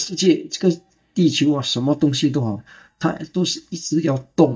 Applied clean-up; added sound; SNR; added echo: neural mask model DeepFilterNet 3.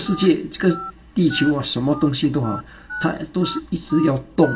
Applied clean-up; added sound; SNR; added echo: none; Telephone; 14 dB; reverberation time 0.2 s.